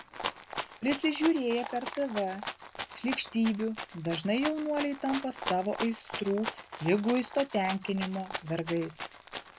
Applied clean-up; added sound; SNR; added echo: none; Rattle (instrument); 9 dB; none.